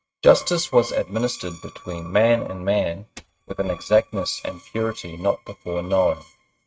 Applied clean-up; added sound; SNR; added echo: neural mask model RNNoise.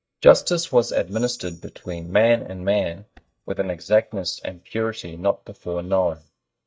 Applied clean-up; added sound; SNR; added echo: neural mask model DeepFilterNet 3.